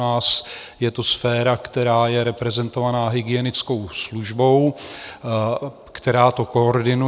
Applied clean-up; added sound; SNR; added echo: none; none; none; none.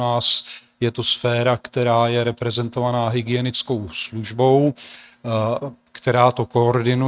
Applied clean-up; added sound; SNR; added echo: neural mask model RNNoise.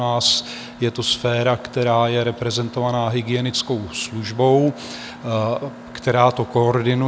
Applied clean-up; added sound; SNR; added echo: none; Mechanisms; 18 dB; none.